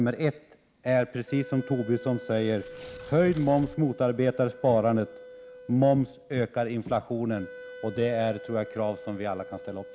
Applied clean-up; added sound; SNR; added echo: none; Tearing + Wind instrument, woodwind instrument; 17 dB; none.